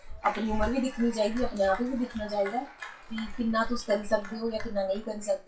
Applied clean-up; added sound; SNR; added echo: classical method WPE with log-MMSE.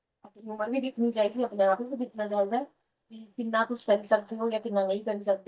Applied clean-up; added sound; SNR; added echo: neural mask model DeepFilterNet 3.